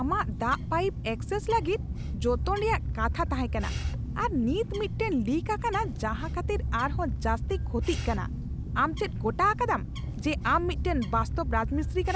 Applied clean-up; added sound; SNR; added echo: none; Bird; 2 dB; none.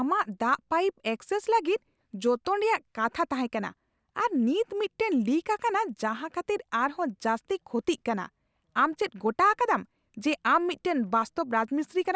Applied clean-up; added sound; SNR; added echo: none; none; none; none.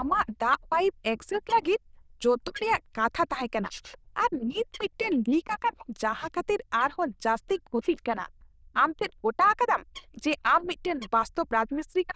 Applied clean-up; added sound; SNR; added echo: neural diffusion model UNIVERSE++.